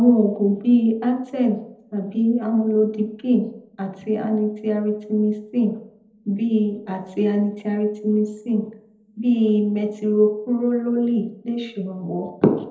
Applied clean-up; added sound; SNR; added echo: none; none; none; reverberation time 0.8 s.